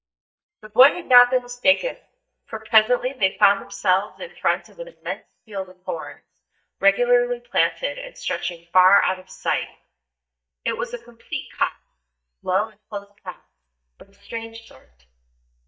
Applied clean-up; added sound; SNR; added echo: neural mask model DeepFilterNet 3.